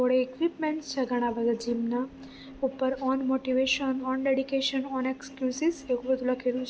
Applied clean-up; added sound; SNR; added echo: none; none; none; none.